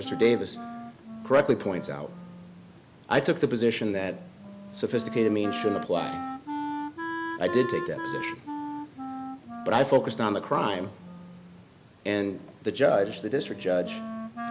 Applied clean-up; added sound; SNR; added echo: none; Wind instrument, woodwind instrument; 9 dB; none.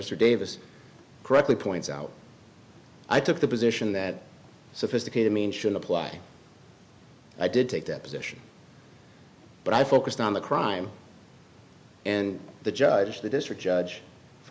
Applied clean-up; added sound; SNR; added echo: none; none; none; none.